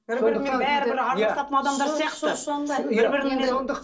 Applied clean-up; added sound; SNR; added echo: none; none; none; reverberation time 0.2 s.